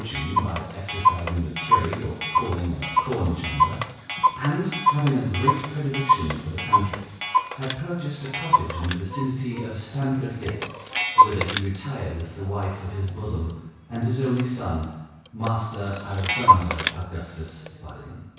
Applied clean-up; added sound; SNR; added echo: none; Clock; -2 dB; reverberation time 1.1 s.